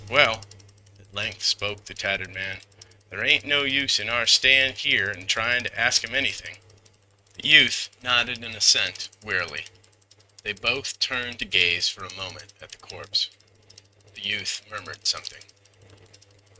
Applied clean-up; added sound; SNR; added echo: neural mask model RNNoise.